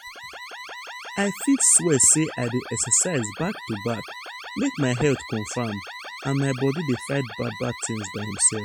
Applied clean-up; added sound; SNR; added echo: classical method Wiener filter.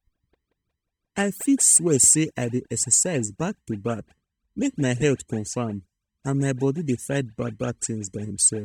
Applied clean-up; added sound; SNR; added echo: neural mask model DeepFilterNet 3.